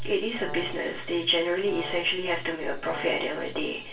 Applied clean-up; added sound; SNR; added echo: none; Brass instrument; 16 dB; reverberation time 0.3 s.